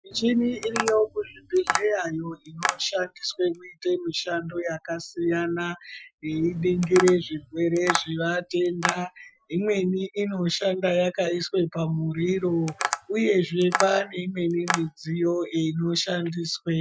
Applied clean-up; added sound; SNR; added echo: classical method Wiener filter.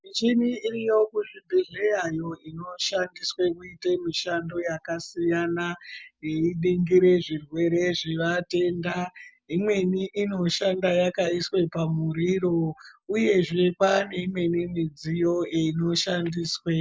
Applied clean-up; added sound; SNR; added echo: none; none; none; none.